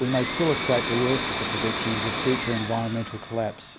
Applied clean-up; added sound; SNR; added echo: none; Domestic sounds, home sounds; 2 dB; none.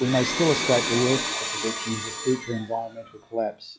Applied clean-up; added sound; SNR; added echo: classical method log-MMSE.